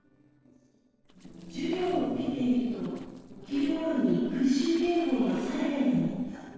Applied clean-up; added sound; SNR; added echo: neural separator model SepFormer DNS4.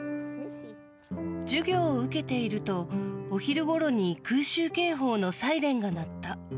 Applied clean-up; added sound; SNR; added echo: none; none; none; none.